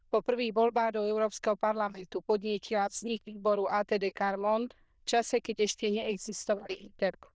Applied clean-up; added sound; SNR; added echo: neural diffusion model UNIVERSE++.